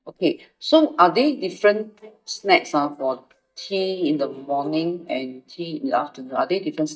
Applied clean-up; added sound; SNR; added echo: neural mask model DeepFilterNet 3.